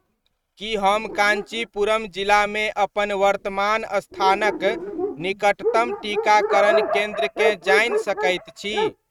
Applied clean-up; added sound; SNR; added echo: neural mask model RNNoise.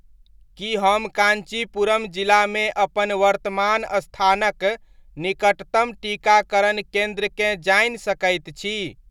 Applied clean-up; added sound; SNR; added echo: none; none; none; none.